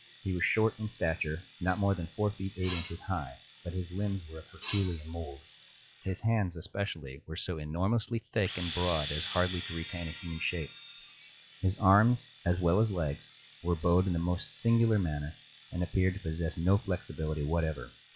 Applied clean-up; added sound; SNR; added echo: classical method log-MMSE.